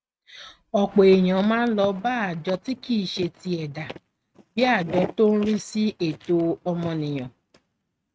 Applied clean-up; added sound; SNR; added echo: neural mask model RNNoise.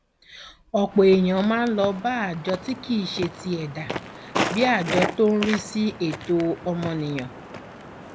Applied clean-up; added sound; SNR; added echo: none; Walk, footsteps; 9 dB; none.